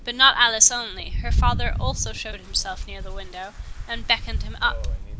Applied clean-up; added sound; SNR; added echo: none; Rain; 3 dB; none.